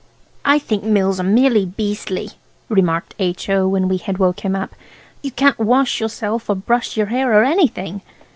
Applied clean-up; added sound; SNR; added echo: none; none; none; none.